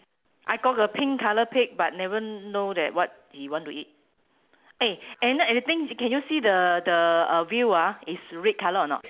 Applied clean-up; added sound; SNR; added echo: none; none; none; none.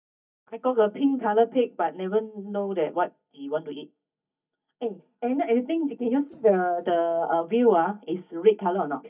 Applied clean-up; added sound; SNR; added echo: neural mask model DeepFilterNet 3.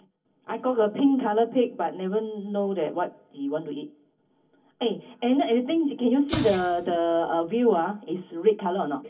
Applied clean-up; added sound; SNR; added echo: none; Explosion; 13 dB; reverberation time 0.3 s.